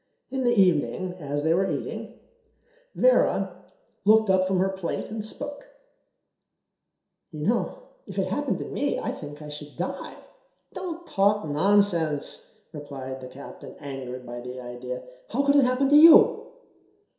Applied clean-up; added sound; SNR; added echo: none; none; none; reverberation time 0.7 s.